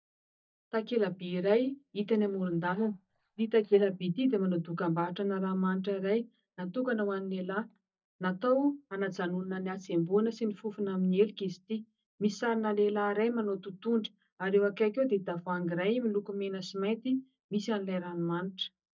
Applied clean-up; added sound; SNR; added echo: neural mask model DeepFilterNet 3.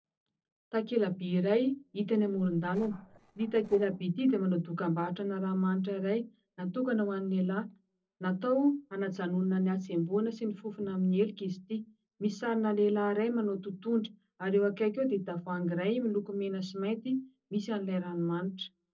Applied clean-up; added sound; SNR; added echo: neural separator model SepFormer DNS4.